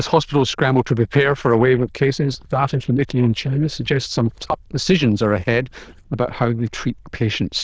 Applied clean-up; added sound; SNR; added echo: neural diffusion model UNIVERSE++.